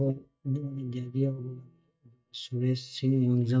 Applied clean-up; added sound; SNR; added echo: neural mask model DeepFilterNet 3.